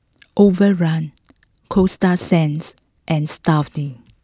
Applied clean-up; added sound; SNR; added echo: none; none; none; none.